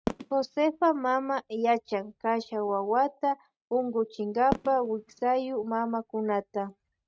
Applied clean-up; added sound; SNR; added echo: neural mask model RNNoise.